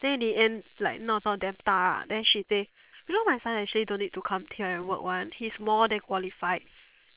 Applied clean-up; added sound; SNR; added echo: neural separator model SepFormer WHAM!.